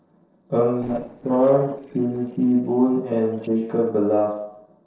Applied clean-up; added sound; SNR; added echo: neural separator model SepFormer DNS4.